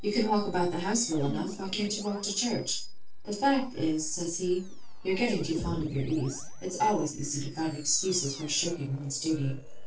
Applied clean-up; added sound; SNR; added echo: neural separator model SepFormer DNS4.